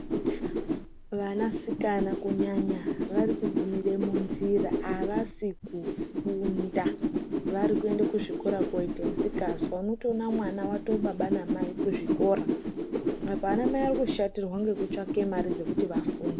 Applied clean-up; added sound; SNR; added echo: none; Whoosh, swoosh, swish; 0 dB; none.